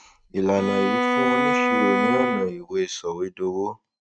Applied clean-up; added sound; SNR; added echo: neural mask model RNNoise.